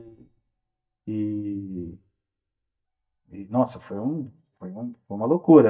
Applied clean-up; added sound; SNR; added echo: neural mask model DeepFilterNet 3.